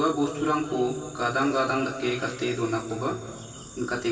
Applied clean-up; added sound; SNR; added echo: none; none; none; reverberation time 2.5 s.